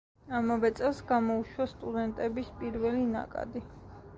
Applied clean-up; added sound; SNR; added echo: none; none; none; none.